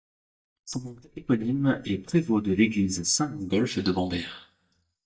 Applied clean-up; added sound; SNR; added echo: neural mask model DeepFilterNet 3.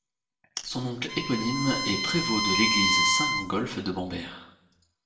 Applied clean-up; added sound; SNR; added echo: none; Bowed string instrument; -2 dB; reverberation time 0.7 s.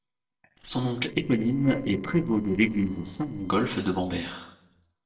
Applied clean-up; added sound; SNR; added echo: neural separator model SepFormer DNS4.